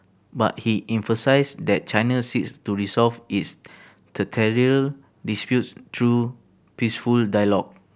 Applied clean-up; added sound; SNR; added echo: none; none; none; none.